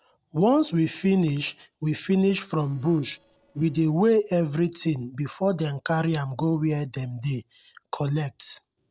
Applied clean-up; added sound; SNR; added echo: neural separator model SepFormer DNS4.